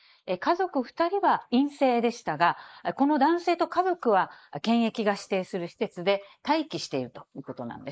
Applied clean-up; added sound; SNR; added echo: neural mask model Resemble Enhance denoiser.